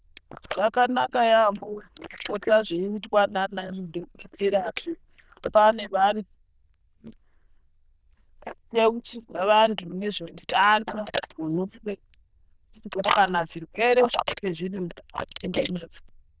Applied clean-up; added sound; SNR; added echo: neural diffusion model UNIVERSE++.